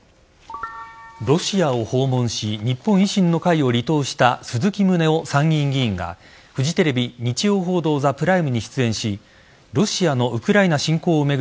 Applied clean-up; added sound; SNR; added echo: none; none; none; none.